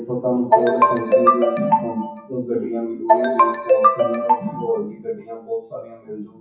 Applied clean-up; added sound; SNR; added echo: classical method WPE with log-MMSE.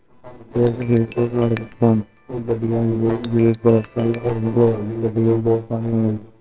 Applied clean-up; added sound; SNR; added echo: neural separator model SepFormer WHAMR!.